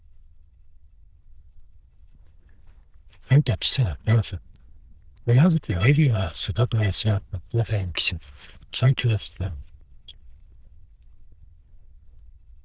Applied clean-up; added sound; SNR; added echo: neural diffusion model UNIVERSE++.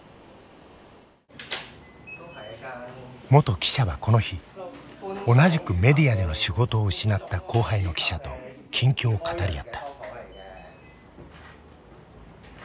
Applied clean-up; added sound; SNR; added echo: none; none; none; none.